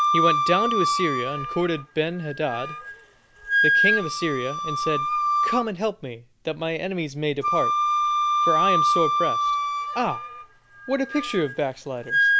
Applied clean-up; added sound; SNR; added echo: none; Wind instrument, woodwind instrument; -3 dB; none.